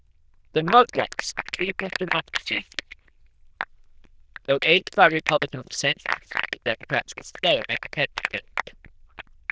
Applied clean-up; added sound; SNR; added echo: neural diffusion model UNIVERSE++.